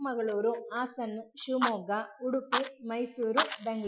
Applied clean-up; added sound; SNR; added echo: classical method Wiener filter.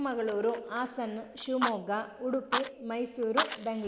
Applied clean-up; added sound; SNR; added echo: none; Fire; 5 dB; none.